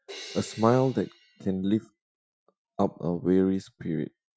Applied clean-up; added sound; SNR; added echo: classical method Wiener filter.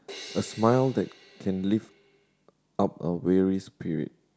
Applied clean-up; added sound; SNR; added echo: none; Crash cymbal; 19 dB; none.